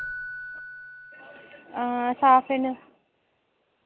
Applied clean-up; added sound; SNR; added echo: none; Keyboard (musical); 15 dB; none.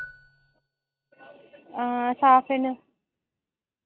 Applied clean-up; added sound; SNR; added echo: neural mask model RNNoise.